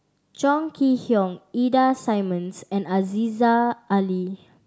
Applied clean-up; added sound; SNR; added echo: none; none; none; none.